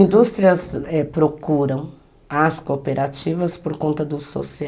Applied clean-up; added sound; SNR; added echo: none; none; none; none.